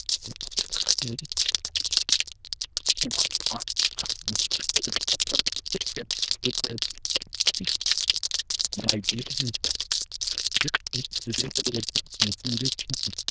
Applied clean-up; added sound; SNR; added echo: neural diffusion model UNIVERSE++.